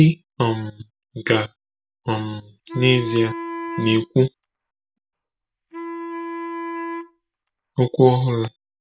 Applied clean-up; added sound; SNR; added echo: none; Wind instrument, woodwind instrument; 10 dB; none.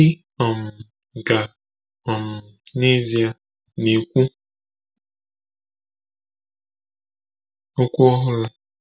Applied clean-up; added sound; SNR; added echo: none; none; none; none.